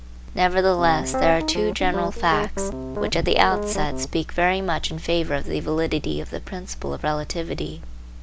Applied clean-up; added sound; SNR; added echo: none; Piano; 5 dB; none.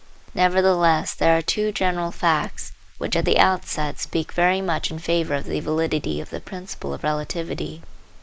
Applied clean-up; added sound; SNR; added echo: neural mask model Resemble Enhance denoiser.